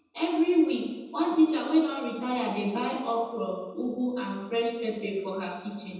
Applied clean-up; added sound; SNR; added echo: none; none; none; reverberation time 1.1 s.